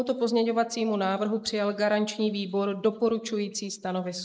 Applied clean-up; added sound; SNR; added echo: neural mask model Resemble Enhance denoiser.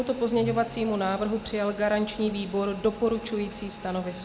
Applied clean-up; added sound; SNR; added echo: none; Motorcycle / Engine; 19 dB; none.